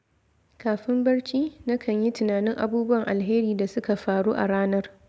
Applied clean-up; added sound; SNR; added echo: none; none; none; none.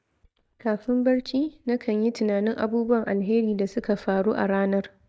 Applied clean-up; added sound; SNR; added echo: neural mask model DeepFilterNet 3.